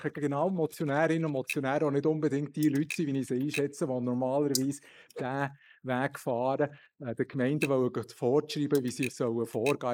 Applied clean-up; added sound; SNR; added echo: neural mask model Resemble Enhance denoiser.